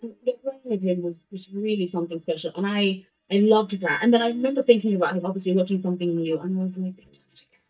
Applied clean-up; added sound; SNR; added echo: neural mask model DeepFilterNet 3.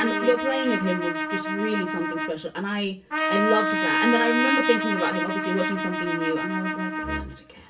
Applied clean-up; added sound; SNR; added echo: none; Trumpet; 0 dB; reverberation time 0.2 s.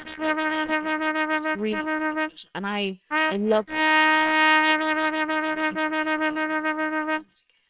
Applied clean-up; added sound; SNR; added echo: neural separator model SepFormer WHAMR!.